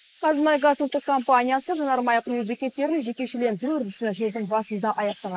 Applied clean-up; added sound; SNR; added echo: neural mask model Resemble Enhance denoiser.